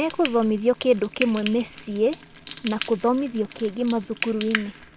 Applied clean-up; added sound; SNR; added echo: none; Frying (food); 12 dB; none.